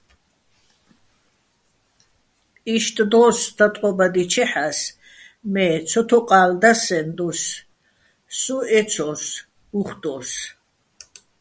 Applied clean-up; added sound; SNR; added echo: none; none; none; none.